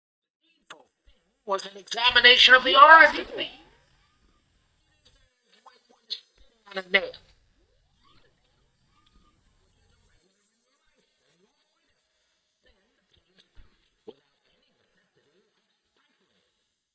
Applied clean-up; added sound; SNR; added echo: neural mask model DeepFilterNet 3.